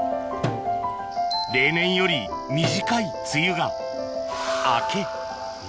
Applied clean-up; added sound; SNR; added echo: none; Drum; 11 dB; none.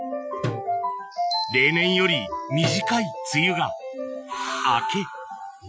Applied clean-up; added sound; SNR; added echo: classical method Wiener filter.